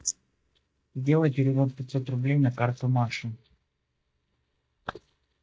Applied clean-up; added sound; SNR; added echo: neural mask model DeepFilterNet 3.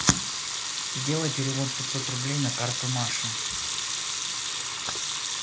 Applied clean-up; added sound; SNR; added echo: none; Sink (filling or washing) / Water tap, faucet / Liquid; -1 dB; reverberation time 0.2 s.